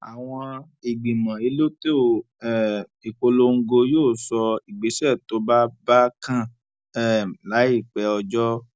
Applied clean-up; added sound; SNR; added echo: none; none; none; none.